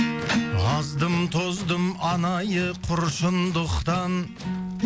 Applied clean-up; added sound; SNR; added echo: none; Tools; 16 dB; none.